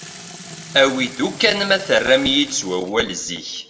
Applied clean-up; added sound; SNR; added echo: none; Sink (filling or washing) / Water tap, faucet; 18 dB; reverberation time 1.0 s.